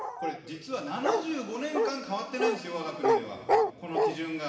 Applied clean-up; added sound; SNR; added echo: none; Bark; -4 dB; reverberation time 2.4 s.